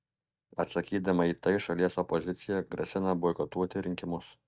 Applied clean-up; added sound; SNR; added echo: neural mask model DeepFilterNet 3.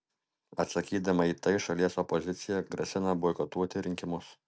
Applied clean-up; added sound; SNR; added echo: none; none; none; none.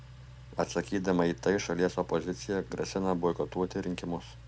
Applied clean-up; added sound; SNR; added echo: none; Engine; 17 dB; none.